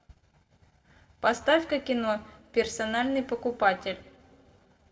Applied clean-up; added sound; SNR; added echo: none; none; none; reverberation time 1.0 s.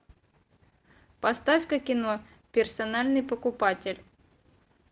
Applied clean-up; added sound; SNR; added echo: none; none; none; none.